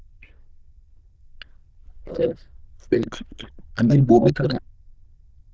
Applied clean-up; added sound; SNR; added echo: neural diffusion model UNIVERSE++.